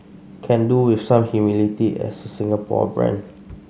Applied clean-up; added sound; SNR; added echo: none; none; none; none.